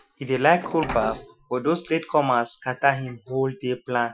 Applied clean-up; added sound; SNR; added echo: classical method Wiener filter.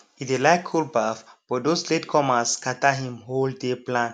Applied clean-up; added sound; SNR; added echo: none; none; none; none.